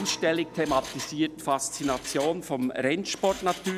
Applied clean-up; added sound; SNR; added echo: none; Acoustic guitar + Mechanisms; 14 dB; none.